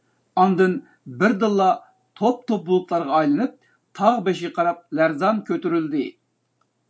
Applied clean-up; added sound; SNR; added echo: none; none; none; none.